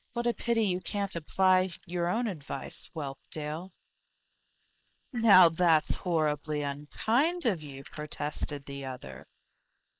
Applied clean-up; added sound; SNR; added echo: neural mask model Resemble Enhance denoiser.